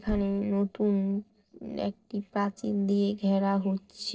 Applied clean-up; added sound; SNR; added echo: neural separator model SepFormer DNS4.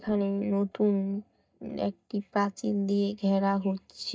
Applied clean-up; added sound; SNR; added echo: neural mask model DeepFilterNet 3.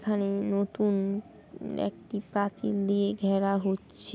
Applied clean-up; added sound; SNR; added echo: none; none; none; none.